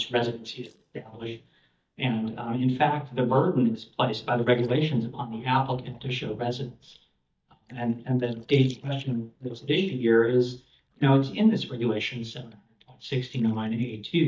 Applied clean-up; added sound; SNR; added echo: neural mask model DeepFilterNet 3.